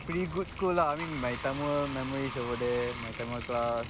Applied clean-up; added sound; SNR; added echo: none; Bathtub (filling or washing); 9 dB; none.